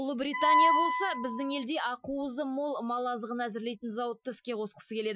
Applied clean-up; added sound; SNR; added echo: classical method Wiener filter.